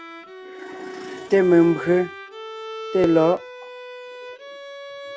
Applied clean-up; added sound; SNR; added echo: none; Bowed string instrument; 13 dB; none.